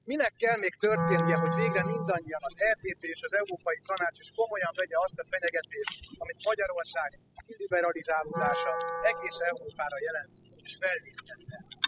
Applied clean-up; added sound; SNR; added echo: classical method spectral subtraction.